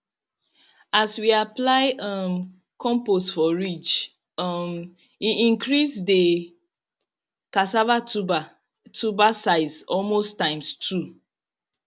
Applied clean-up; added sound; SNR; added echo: none; none; none; none.